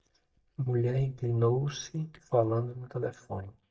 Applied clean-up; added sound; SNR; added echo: neural mask model DeepFilterNet 3.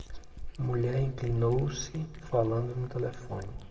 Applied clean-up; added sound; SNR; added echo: none; Cat; 11 dB; reverberation time 1.0 s.